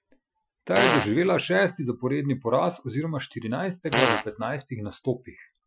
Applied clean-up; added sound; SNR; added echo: classical method Wiener filter.